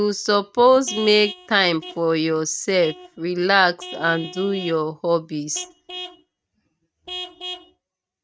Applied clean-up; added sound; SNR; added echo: neural mask model RNNoise.